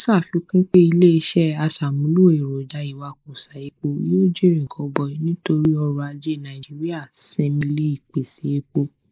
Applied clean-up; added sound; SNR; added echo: neural mask model Resemble Enhance denoiser.